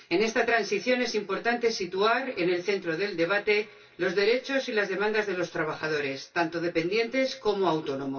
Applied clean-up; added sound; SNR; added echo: none; none; none; reverberation time 0.2 s.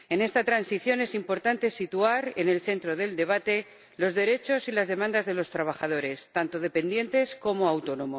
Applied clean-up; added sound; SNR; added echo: none; none; none; none.